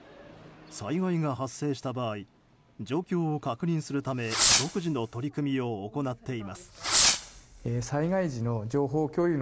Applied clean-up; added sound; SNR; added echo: none; Fireworks; -2 dB; none.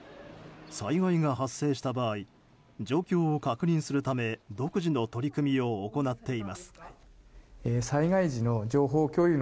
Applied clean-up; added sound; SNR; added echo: none; none; none; none.